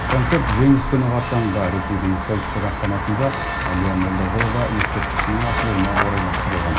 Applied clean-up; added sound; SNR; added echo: none; Walk, footsteps / Run / Bell; 2 dB; reverberation time 0.4 s.